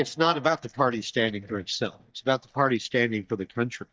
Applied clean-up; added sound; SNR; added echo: neural mask model DeepFilterNet 3.